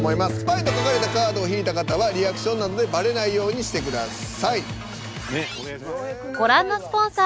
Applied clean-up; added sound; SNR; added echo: none; Harp; 10 dB; none.